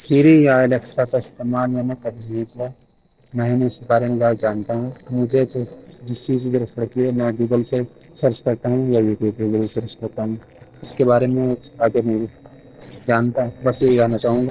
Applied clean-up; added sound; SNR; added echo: neural separator model SepFormer DNS4.